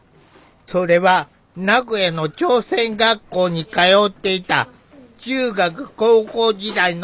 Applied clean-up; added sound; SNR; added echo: none; none; none; none.